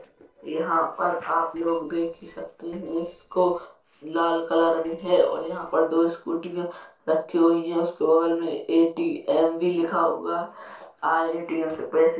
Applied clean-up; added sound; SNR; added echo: neural separator model SepFormer DNS4.